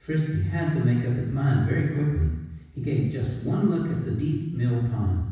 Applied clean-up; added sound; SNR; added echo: none; none; none; reverberation time 1.1 s.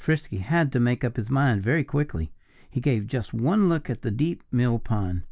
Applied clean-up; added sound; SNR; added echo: none; none; none; none.